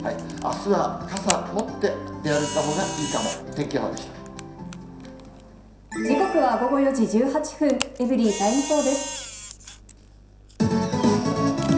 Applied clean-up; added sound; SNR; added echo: none; Camera; 12 dB; reverberation time 0.7 s.